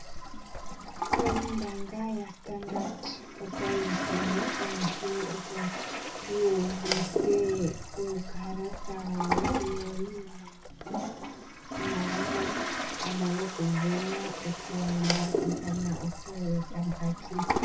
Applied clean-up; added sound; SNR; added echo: none; Toilet flush; 1 dB; reverberation time 0.3 s.